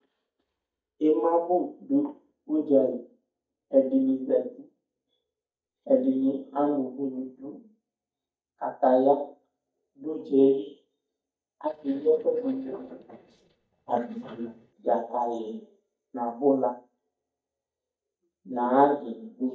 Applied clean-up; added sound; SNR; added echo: neural mask model DeepFilterNet 3.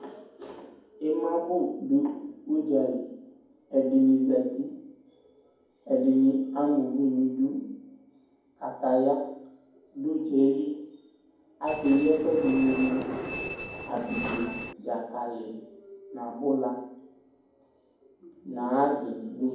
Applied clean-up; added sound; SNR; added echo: none; Train; 7 dB; reverberation time 1.2 s.